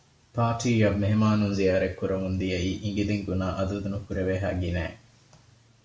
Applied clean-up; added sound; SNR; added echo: none; none; none; none.